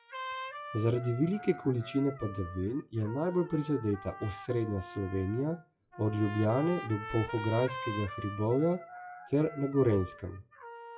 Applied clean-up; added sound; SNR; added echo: classical method WPE with log-MMSE.